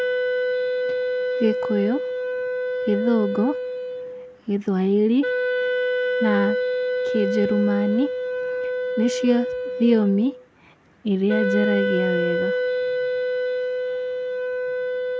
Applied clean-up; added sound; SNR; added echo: none; Wind instrument, woodwind instrument; 0 dB; none.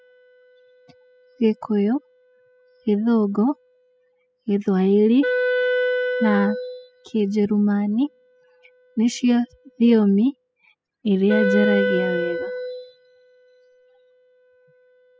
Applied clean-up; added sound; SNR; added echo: classical method spectral subtraction.